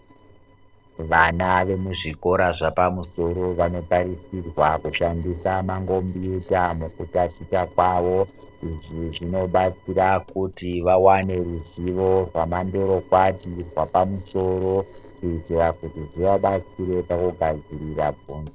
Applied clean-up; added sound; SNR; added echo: neural separator model SepFormer DNS4.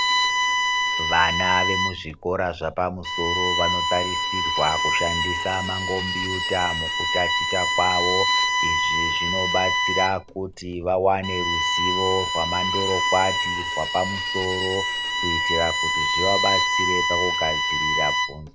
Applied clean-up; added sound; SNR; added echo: none; Bowed string instrument; -3 dB; none.